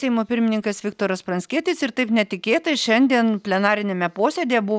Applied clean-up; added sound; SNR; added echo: none; none; none; none.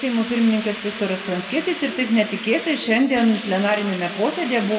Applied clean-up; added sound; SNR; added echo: none; Hiss; 13 dB; reverberation time 1.6 s.